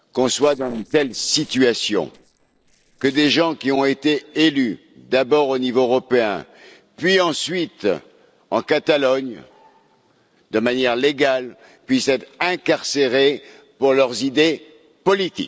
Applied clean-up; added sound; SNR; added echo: neural separator model SepFormer DNS4.